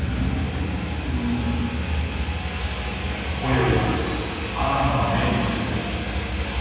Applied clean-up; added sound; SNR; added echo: none; none; none; reverberation time 2.1 s.